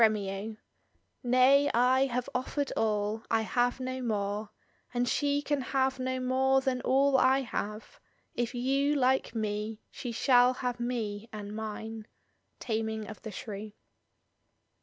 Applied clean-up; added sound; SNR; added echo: none; none; none; none.